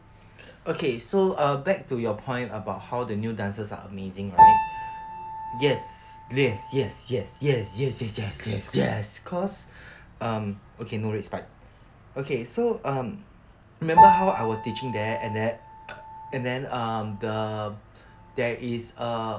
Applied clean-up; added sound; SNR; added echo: none; Piano; 0 dB; none.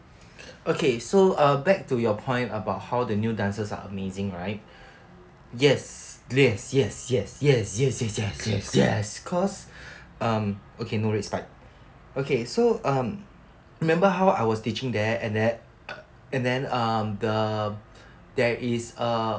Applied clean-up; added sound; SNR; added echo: none; none; none; none.